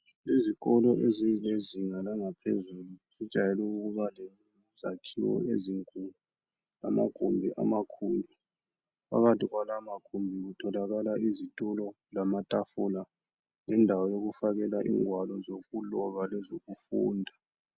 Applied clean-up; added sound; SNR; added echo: none; none; none; none.